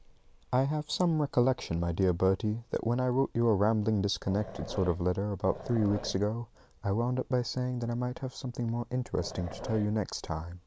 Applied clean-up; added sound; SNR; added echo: none; Growling; 13 dB; none.